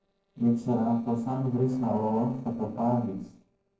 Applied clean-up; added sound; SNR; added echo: neural separator model SepFormer DNS4.